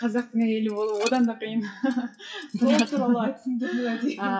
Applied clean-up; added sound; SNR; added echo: classical method WPE with log-MMSE.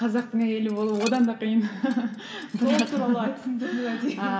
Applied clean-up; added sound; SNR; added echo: none; Dishes, pots, and pans; 17 dB; reverberation time 2.9 s.